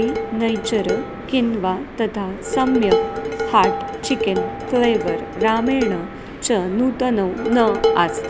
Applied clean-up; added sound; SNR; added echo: none; Dishes, pots, and pans; 4 dB; none.